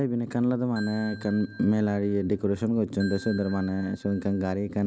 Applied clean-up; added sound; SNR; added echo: neural mask model RNNoise.